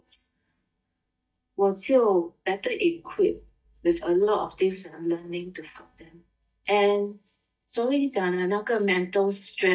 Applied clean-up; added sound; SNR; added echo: neural mask model DeepFilterNet 3.